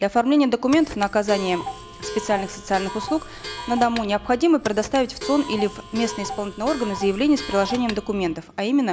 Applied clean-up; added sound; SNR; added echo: none; Clock; 12 dB; none.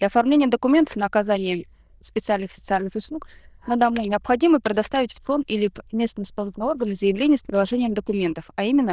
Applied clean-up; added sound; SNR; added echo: neural diffusion model UNIVERSE++.